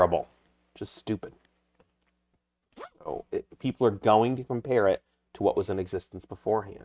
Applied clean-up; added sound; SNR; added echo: neural mask model RNNoise.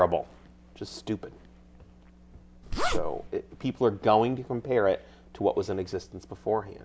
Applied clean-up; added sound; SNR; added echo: none; Zipper (clothing); -2 dB; none.